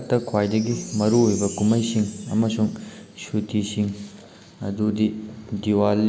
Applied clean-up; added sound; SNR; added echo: none; Keyboard (musical) + Wind chime; 17 dB; none.